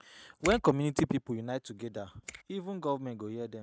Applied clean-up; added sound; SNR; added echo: neural mask model RNNoise.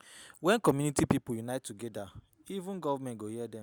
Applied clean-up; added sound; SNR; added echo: none; none; none; none.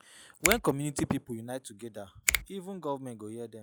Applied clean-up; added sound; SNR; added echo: classical method log-MMSE.